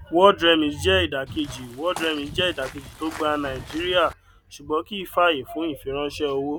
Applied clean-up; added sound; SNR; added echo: none; Walk, footsteps / Bird vocalization, bird call, bird song; 15 dB; none.